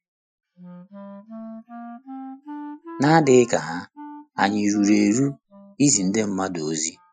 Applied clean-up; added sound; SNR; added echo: classical method Wiener filter.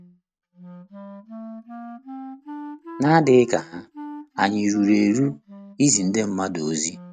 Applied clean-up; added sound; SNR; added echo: neural mask model RNNoise.